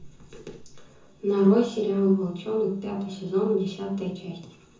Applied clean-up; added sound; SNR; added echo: none; none; none; reverberation time 0.5 s.